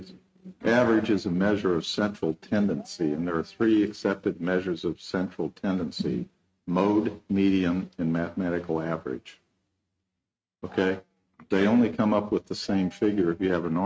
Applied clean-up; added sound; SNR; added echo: neural mask model RNNoise.